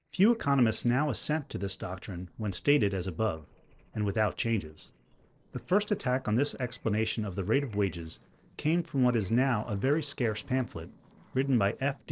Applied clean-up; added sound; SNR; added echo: neural separator model SepFormer DNS4.